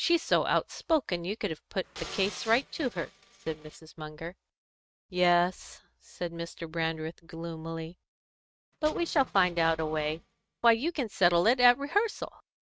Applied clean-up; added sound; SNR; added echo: neural mask model RNNoise.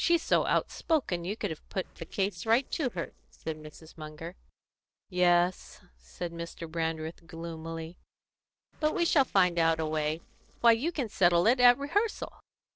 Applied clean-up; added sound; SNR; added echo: neural separator model SepFormer DNS4.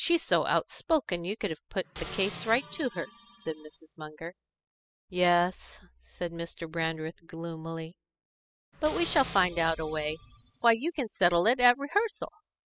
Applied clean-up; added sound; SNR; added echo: classical method spectral subtraction.